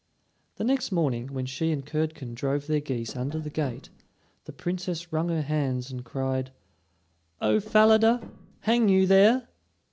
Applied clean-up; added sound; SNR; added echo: none; Tap; 19 dB; none.